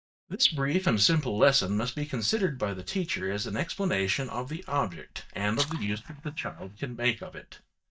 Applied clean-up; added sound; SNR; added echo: neural mask model DeepFilterNet 3.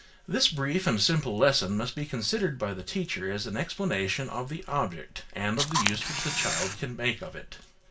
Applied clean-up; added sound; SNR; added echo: none; Camera; 1 dB; reverberation time 0.2 s.